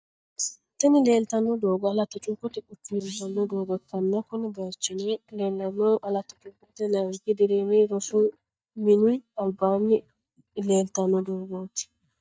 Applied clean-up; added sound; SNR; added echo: neural mask model DeepFilterNet 3.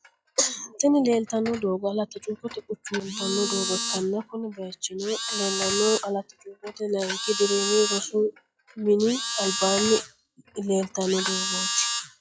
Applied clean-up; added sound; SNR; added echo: classical method log-MMSE.